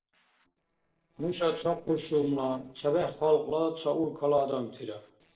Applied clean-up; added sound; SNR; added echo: neural separator model SepFormer DNS4.